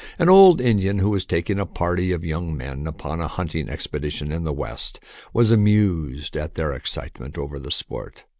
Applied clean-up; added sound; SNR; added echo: none; none; none; none.